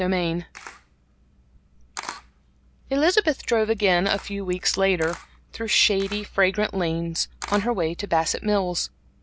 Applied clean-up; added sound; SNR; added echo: none; Camera; 19 dB; none.